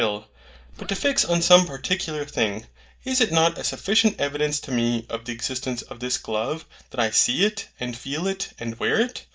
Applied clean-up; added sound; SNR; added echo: neural mask model DeepFilterNet 3.